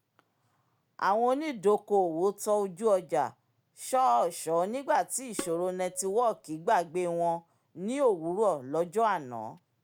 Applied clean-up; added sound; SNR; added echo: none; Tabla; 15 dB; none.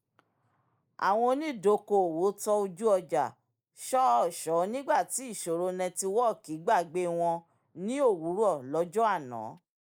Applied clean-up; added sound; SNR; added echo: neural mask model Resemble Enhance denoiser.